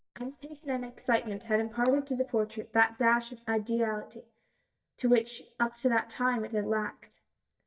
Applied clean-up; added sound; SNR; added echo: neural mask model DeepFilterNet 3.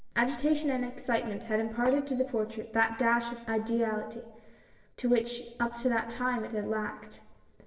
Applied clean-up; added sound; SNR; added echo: neural separator model SepFormer DNS4.